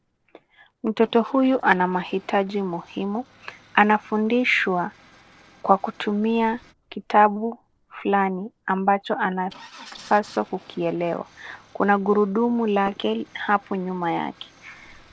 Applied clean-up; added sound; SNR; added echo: neural separator model SepFormer DNS4.